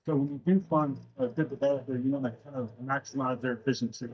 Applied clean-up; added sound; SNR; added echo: neural mask model DeepFilterNet 3.